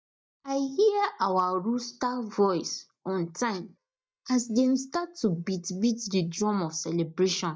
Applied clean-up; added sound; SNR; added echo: neural mask model DeepFilterNet 3.